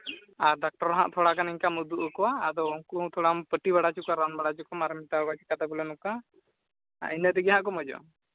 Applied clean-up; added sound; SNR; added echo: none; none; none; none.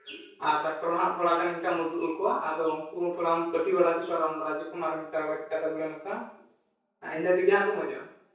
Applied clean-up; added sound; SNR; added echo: none; none; none; reverberation time 0.6 s.